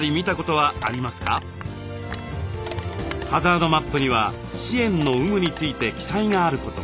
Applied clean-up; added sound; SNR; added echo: none; Crushing; 18 dB; none.